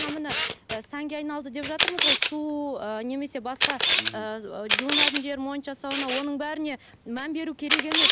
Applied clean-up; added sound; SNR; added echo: none; Camera; -3 dB; none.